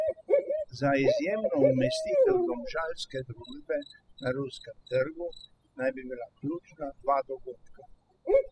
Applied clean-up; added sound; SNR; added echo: classical method spectral subtraction.